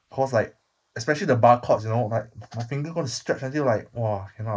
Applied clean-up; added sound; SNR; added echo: neural mask model Resemble Enhance denoiser.